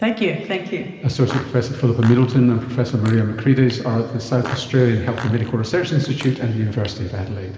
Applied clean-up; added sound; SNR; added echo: none; Fart; 18 dB; reverberation time 2.1 s.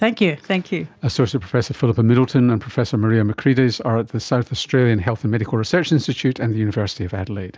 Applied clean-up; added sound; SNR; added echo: none; none; none; none.